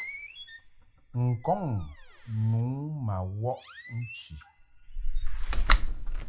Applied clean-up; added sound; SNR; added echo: none; Slam; -3 dB; none.